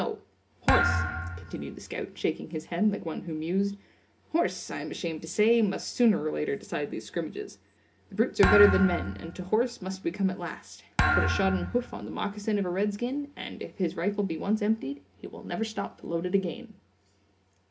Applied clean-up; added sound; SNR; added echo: none; Thump, thud; 1 dB; reverberation time 0.3 s.